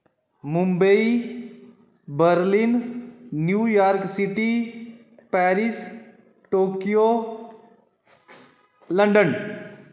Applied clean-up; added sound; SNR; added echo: none; none; none; none.